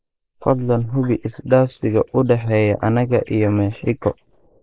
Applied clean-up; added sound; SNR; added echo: neural mask model Resemble Enhance denoiser.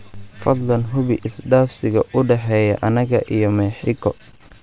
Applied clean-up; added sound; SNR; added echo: none; none; none; none.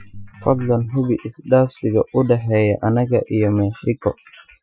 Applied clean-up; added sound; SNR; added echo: classical method Wiener filter.